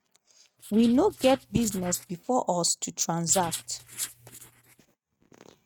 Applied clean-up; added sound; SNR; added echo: neural mask model RNNoise.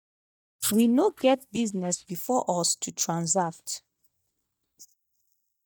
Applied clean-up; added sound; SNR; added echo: neural mask model DeepFilterNet 3.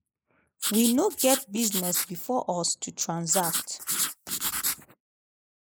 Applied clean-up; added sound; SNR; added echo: neural mask model Resemble Enhance denoiser.